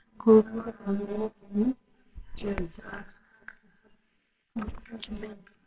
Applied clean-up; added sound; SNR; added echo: neural separator model SepFormer WHAMR!.